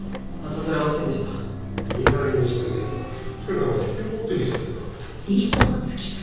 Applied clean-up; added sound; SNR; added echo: none; Telephone; 4 dB; reverberation time 1.3 s.